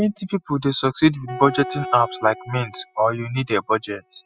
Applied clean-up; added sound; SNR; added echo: classical method spectral subtraction.